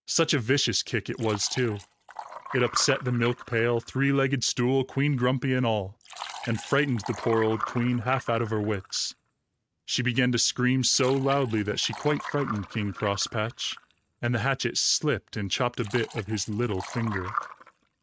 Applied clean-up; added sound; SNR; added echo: neural mask model RNNoise.